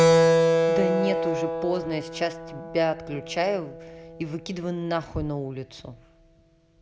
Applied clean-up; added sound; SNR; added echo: none; Keyboard (musical); -4 dB; none.